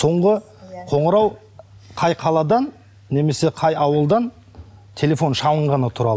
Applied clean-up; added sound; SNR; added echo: none; none; none; none.